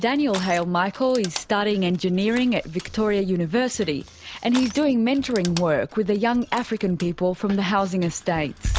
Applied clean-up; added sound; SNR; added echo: none; Crushing; 18 dB; none.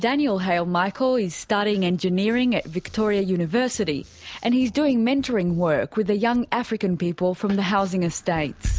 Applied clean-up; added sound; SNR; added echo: none; none; none; none.